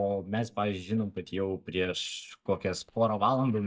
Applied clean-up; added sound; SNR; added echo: neural mask model DeepFilterNet 3.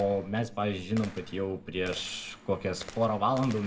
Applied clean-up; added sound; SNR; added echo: none; Gunshot, gunfire; 17 dB; reverberation time 0.7 s.